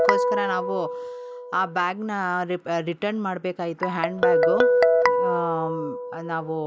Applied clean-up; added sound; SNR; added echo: none; Guitar; -4 dB; none.